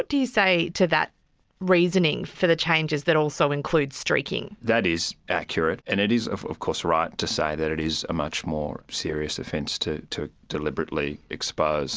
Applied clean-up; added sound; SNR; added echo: none; none; none; none.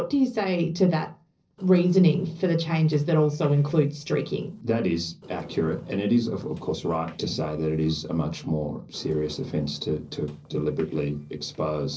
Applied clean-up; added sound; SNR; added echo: neural separator model SepFormer DNS4.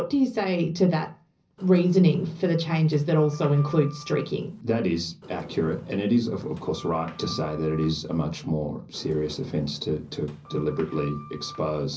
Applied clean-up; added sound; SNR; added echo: none; Sliding door; 20 dB; reverberation time 0.5 s.